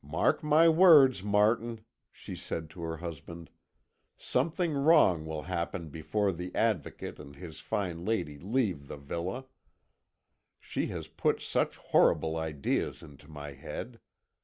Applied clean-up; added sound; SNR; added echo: none; none; none; none.